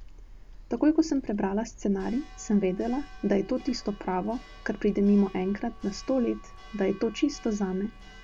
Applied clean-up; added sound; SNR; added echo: none; Church bell; 17 dB; none.